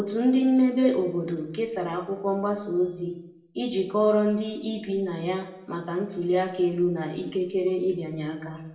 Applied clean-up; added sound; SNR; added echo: none; none; none; reverberation time 0.7 s.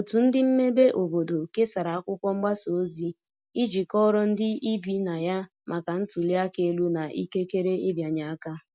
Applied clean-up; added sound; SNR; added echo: none; none; none; none.